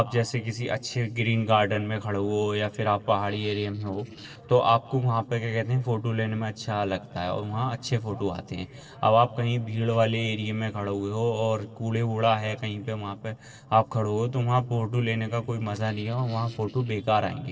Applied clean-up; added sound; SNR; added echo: neural separator model SepFormer DNS4.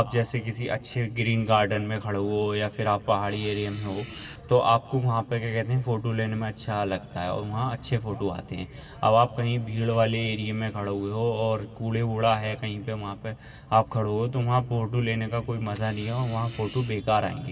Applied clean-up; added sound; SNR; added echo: none; Fart; 17 dB; reverberation time 2.2 s.